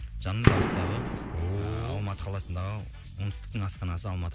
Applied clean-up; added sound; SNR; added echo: none; Gunshot, gunfire; -2 dB; none.